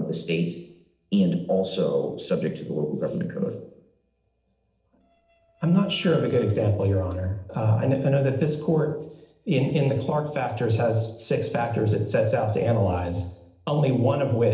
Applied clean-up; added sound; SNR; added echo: neural separator model SepFormer DNS4.